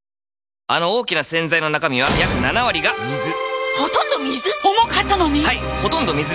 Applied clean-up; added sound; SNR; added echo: none; Telephone; 11 dB; none.